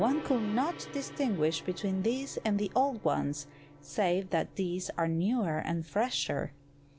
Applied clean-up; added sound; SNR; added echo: none; Gong; 17 dB; none.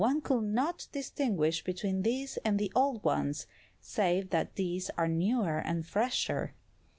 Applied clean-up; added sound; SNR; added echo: none; none; none; none.